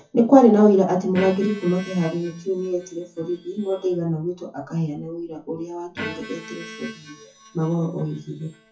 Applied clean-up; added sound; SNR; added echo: classical method WPE with log-MMSE.